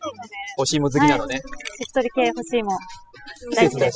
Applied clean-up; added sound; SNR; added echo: classical method spectral subtraction.